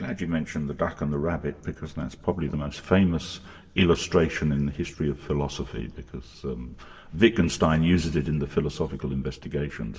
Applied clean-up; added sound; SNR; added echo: none; none; none; reverberation time 1.2 s.